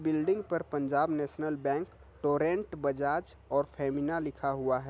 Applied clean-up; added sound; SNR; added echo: none; none; none; none.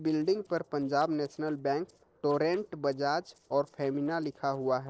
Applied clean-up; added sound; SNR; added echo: neural separator model SepFormer DNS4.